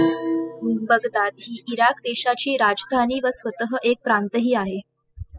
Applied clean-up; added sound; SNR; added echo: classical method spectral subtraction.